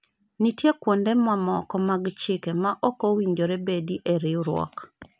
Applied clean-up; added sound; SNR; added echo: none; none; none; none.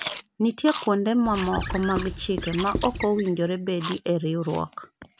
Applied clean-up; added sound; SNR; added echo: none; Chewing, mastication + Squeak / Writing; 8 dB; none.